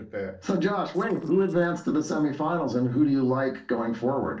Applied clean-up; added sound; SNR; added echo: neural separator model SepFormer DNS4.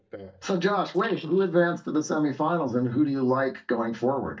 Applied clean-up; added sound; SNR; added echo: neural mask model DeepFilterNet 3.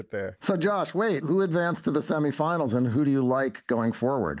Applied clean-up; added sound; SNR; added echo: none; none; none; none.